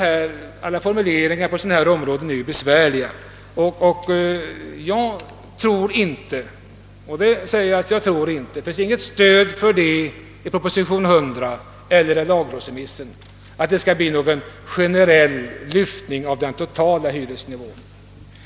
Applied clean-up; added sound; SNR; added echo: none; none; none; none.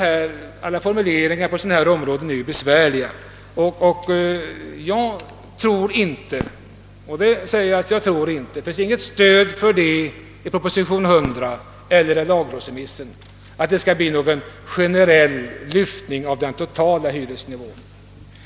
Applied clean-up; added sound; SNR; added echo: none; Fireworks; 18 dB; none.